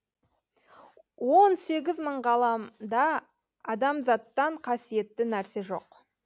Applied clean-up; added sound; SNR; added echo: none; none; none; none.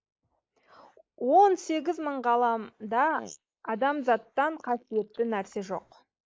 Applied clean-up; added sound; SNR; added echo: neural mask model Resemble Enhance denoiser.